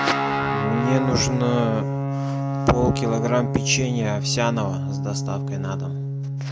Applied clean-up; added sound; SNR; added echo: none; Guitar; 0 dB; none.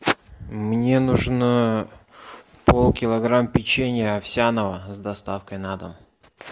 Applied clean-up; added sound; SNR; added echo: none; none; none; none.